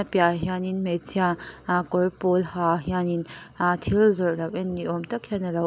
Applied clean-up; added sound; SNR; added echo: none; none; none; none.